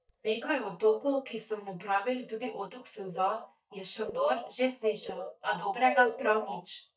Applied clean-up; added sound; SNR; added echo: neural mask model DeepFilterNet 3.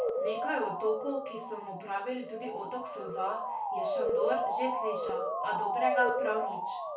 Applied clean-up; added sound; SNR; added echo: none; Motor vehicle (road) / Siren; -2 dB; reverberation time 0.3 s.